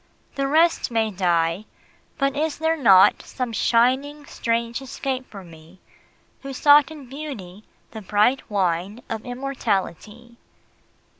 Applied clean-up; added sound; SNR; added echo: none; none; none; none.